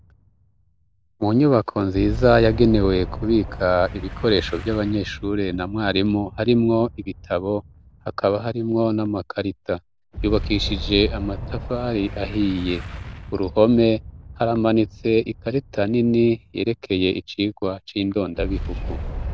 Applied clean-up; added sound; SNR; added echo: none; Boom; 11 dB; none.